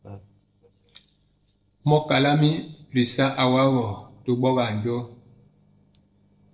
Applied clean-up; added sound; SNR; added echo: neural separator model SepFormer DNS4.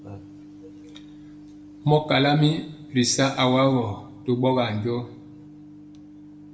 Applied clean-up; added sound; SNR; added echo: none; Microwave oven; 19 dB; reverberation time 0.8 s.